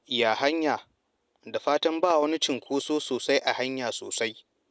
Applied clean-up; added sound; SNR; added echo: none; none; none; none.